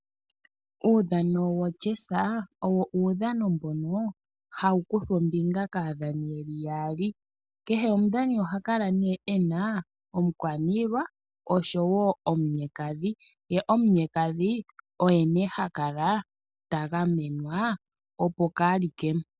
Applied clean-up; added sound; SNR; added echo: none; none; none; none.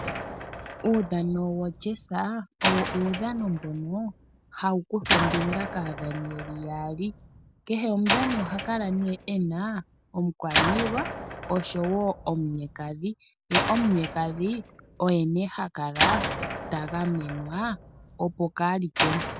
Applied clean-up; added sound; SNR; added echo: none; Slam; 3 dB; none.